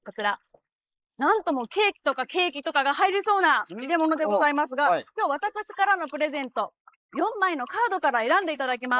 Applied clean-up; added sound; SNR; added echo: neural mask model Resemble Enhance denoiser.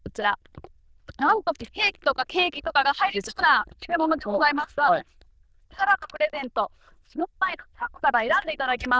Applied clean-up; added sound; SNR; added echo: neural diffusion model UNIVERSE++.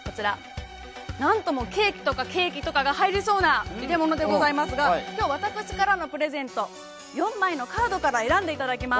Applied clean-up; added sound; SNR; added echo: none; none; none; none.